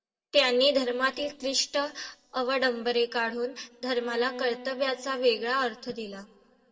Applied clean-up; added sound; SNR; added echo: neural separator model SepFormer DNS4.